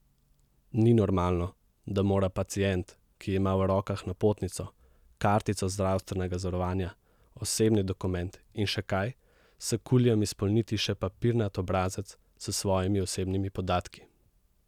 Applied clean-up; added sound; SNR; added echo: none; none; none; none.